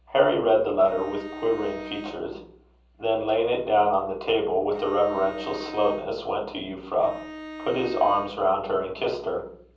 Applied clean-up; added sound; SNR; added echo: none; Bowed string instrument; 14 dB; reverberation time 0.6 s.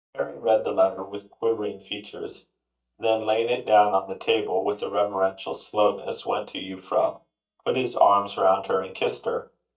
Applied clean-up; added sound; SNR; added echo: neural mask model DeepFilterNet 3.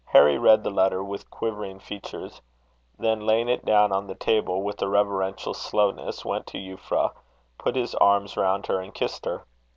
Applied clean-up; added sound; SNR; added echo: none; none; none; none.